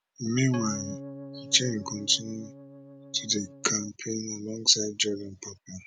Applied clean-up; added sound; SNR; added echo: none; Organ; 13 dB; none.